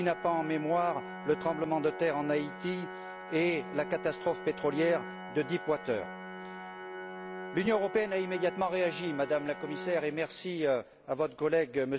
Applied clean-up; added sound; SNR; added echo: none; Organ; 11 dB; none.